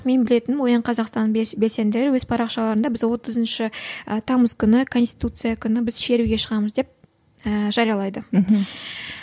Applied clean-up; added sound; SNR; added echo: none; none; none; none.